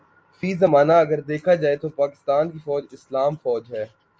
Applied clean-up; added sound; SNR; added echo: none; none; none; none.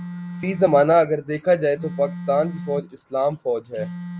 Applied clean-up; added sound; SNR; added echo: none; Telephone; 12 dB; none.